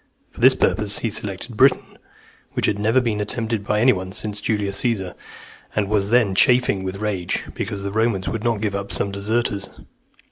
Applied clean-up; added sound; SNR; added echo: none; none; none; none.